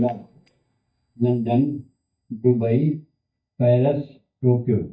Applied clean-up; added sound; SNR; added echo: neural mask model DeepFilterNet 3.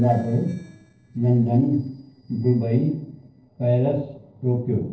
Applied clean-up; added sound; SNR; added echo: neural separator model SepFormer DNS4.